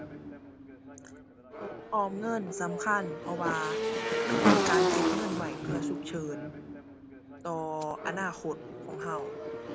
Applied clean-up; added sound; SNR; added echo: none; Motorcycle / Engine; -3 dB; none.